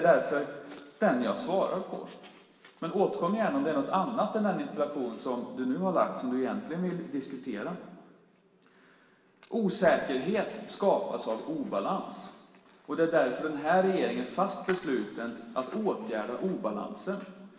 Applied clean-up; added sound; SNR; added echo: none; none; none; reverberation time 1.4 s.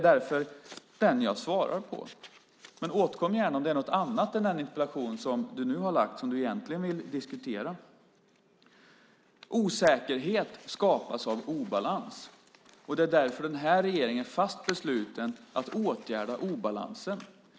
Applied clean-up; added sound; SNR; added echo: none; none; none; none.